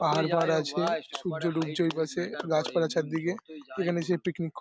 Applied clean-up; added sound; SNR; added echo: none; none; none; none.